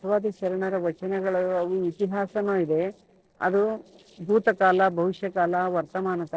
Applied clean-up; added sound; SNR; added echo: neural separator model SepFormer DNS4.